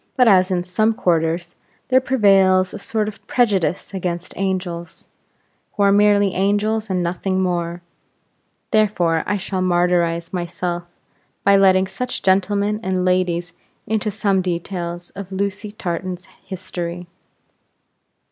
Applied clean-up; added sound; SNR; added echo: none; none; none; none.